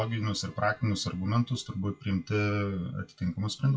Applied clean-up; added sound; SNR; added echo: classical method WPE with log-MMSE.